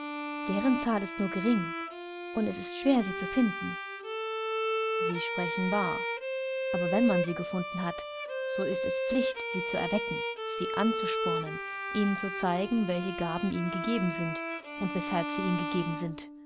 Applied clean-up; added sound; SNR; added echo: none; Bowed string instrument; 2 dB; none.